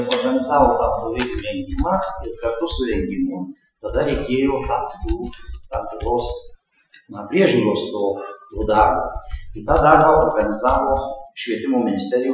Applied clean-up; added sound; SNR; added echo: classical method Wiener filter.